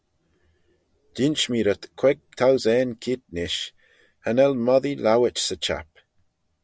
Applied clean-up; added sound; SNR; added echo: none; none; none; none.